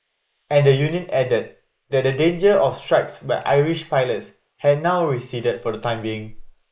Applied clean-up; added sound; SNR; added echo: neural mask model Resemble Enhance denoiser.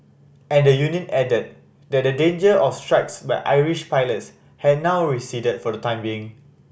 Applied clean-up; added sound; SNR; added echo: none; none; none; none.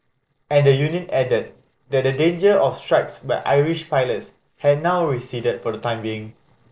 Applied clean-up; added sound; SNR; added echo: neural separator model SepFormer DNS4.